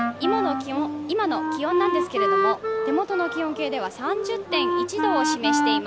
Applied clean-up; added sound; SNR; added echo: none; Wind instrument, woodwind instrument; -2 dB; none.